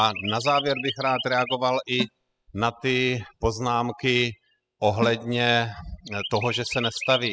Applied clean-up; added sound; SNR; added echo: classical method spectral subtraction.